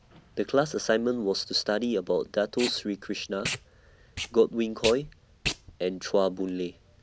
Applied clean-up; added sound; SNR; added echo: none; Packing tape, duct tape; 12 dB; none.